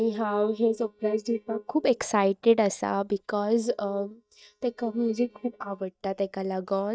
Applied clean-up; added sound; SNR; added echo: neural mask model DeepFilterNet 3.